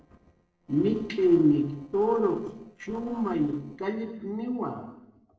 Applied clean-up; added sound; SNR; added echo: neural separator model SepFormer DNS4.